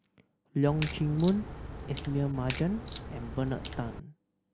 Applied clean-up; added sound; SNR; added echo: none; Crack; 8 dB; none.